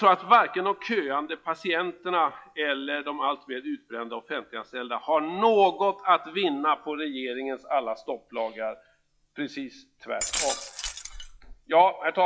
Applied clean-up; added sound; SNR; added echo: classical method log-MMSE.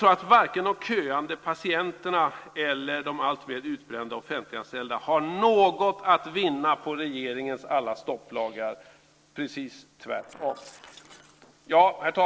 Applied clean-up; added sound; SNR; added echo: neural separator model SepFormer DNS4.